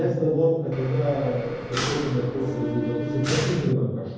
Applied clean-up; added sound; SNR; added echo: none; Mechanisms; 7 dB; reverberation time 1.3 s.